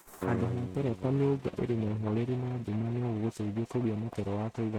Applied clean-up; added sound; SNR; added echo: neural mask model RNNoise.